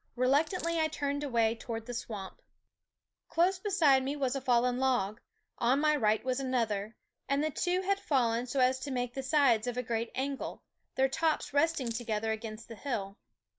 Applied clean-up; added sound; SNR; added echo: none; Coin (dropping); 16 dB; none.